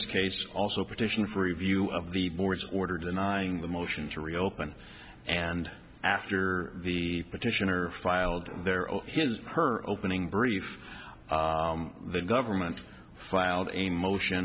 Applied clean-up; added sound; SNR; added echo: none; none; none; none.